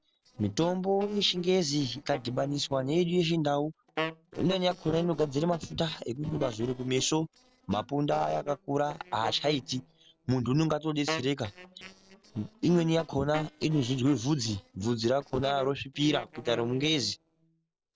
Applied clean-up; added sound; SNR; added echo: neural separator model SepFormer DNS4.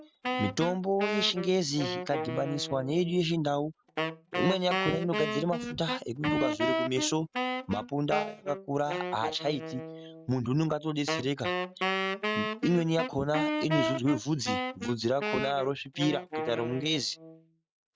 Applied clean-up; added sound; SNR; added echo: neural mask model RNNoise.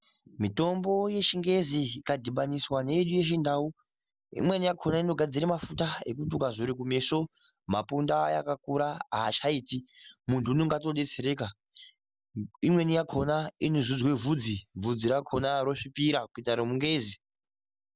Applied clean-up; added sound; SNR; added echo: none; none; none; none.